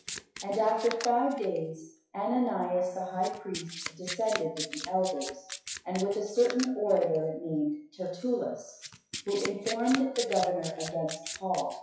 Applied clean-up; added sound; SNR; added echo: classical method WPE with log-MMSE.